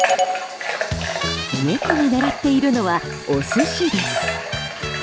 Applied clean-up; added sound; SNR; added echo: none; Water tap, faucet / Water; 6 dB; none.